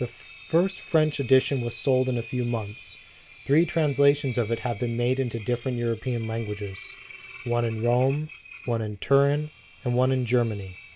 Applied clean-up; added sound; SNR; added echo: none; Engine; 20 dB; none.